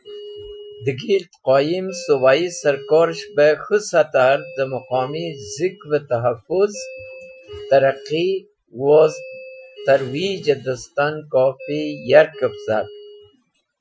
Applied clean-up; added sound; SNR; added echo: classical method Wiener filter.